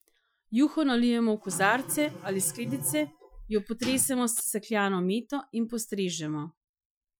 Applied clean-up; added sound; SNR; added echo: classical method Wiener filter.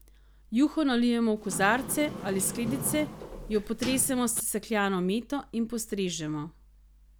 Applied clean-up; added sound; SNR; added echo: none; Sliding door; 10 dB; none.